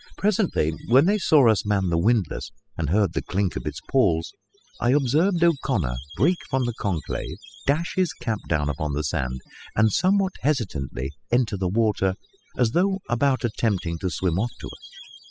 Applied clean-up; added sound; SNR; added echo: classical method spectral subtraction.